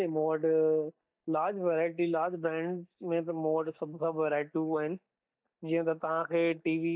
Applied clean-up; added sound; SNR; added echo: neural mask model DeepFilterNet 3.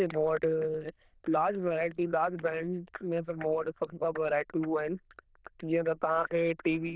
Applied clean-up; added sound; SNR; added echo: neural diffusion model UNIVERSE++.